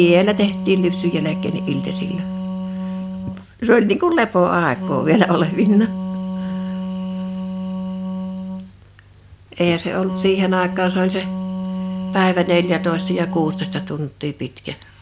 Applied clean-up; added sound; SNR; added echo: none; Wind instrument, woodwind instrument; 6 dB; none.